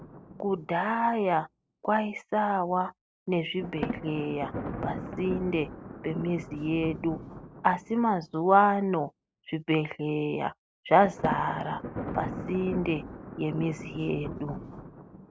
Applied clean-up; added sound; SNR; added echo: none; Thunder; 11 dB; none.